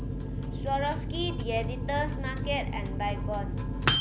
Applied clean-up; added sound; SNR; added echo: none; Microwave oven; -3 dB; none.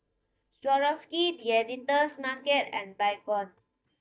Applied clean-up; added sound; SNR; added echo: neural mask model DeepFilterNet 3.